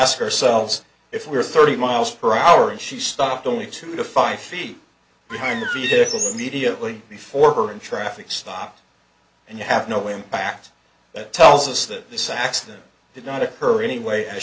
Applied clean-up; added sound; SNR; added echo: none; Bird; 5 dB; none.